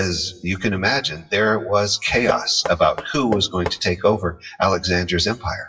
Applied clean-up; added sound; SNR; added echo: classical method WPE with log-MMSE.